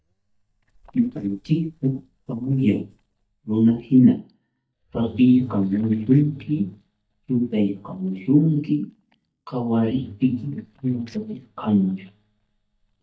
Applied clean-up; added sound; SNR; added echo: neural mask model DeepFilterNet 3.